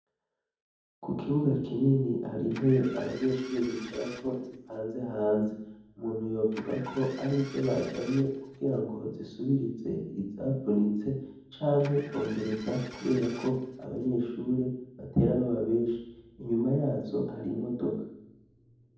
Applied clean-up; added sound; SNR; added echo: none; Engine starting; 18 dB; reverberation time 1.2 s.